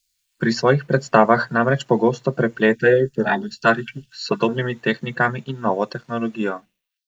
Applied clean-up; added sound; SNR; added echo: neural mask model Resemble Enhance denoiser.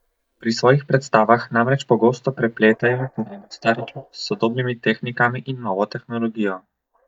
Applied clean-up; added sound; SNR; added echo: neural mask model DeepFilterNet 3.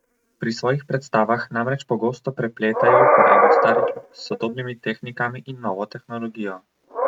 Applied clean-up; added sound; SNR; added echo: neural mask model RNNoise.